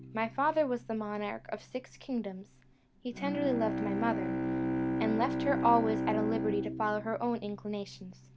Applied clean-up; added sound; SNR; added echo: none; Bowed string instrument; 3 dB; none.